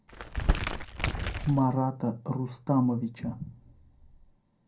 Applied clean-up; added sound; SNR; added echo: none; Crumpling, crinkling; -1 dB; reverberation time 0.2 s.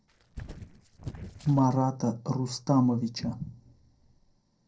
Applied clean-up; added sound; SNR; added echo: neural separator model SepFormer DNS4.